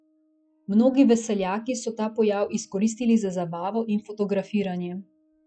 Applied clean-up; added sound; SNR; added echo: classical method log-MMSE.